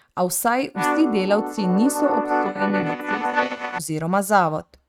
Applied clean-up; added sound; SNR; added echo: neural mask model RNNoise.